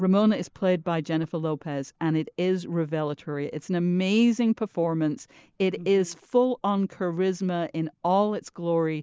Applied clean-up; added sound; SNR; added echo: neural mask model Resemble Enhance denoiser.